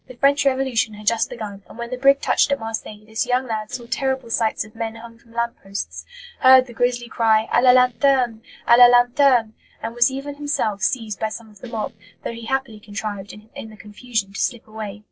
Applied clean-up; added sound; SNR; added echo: neural separator model SepFormer DNS4.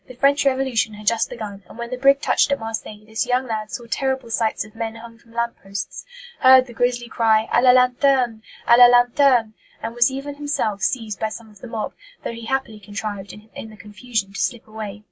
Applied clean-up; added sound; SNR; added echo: none; none; none; none.